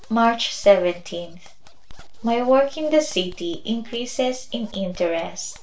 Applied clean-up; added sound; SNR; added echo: none; Zipper (clothing); 13 dB; reverberation time 0.3 s.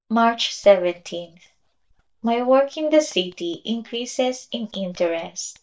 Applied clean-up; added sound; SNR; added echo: neural mask model DeepFilterNet 3.